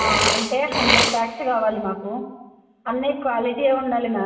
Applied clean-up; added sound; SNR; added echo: none; Burping, eructation; 2 dB; reverberation time 1.1 s.